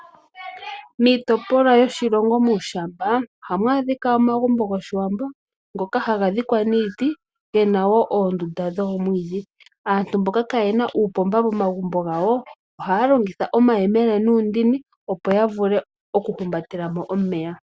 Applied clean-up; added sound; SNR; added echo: none; none; none; none.